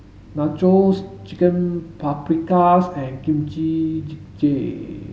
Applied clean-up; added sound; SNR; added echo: none; none; none; none.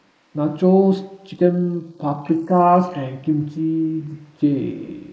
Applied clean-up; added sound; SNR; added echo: neural mask model Resemble Enhance denoiser.